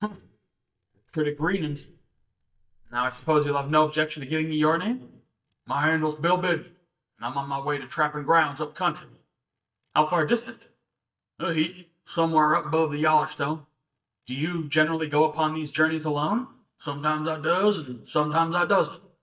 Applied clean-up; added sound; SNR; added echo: neural mask model DeepFilterNet 3.